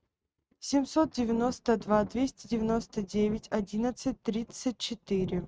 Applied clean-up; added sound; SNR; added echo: neural mask model RNNoise.